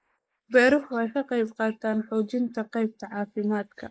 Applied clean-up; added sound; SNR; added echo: neural mask model Resemble Enhance denoiser.